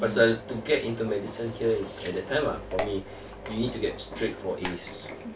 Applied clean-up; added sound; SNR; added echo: none; Engine; 10 dB; none.